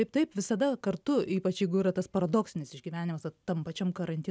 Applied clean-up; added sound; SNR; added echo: none; none; none; none.